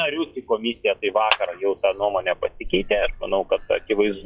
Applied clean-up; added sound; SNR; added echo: classical method log-MMSE.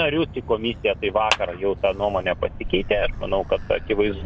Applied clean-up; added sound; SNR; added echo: none; Clapping + Motor vehicle (road); 8 dB; none.